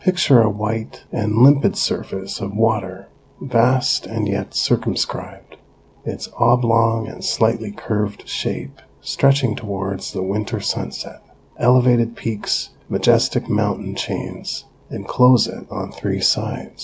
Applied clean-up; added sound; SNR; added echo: none; none; none; none.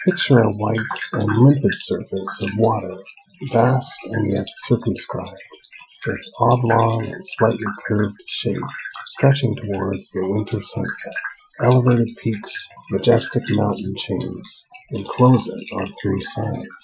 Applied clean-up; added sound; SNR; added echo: classical method Wiener filter.